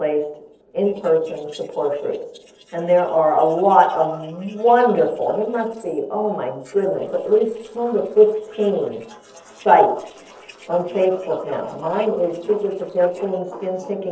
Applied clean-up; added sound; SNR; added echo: neural separator model SepFormer DNS4.